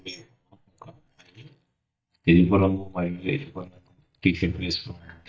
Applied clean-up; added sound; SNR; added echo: neural mask model DeepFilterNet 3.